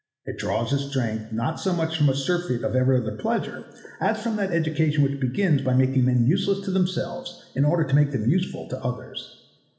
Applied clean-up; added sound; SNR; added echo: none; none; none; reverberation time 1.1 s.